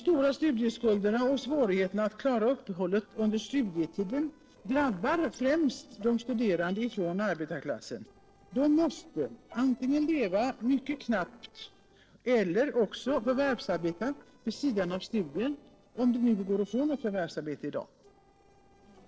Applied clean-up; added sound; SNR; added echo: neural separator model SepFormer DNS4.